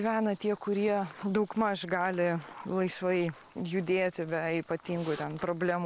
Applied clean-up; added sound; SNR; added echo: none; none; none; none.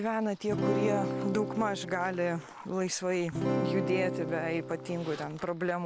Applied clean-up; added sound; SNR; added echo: none; Acoustic guitar / Strum; 2 dB; none.